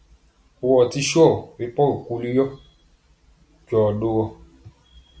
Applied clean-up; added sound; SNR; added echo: none; none; none; none.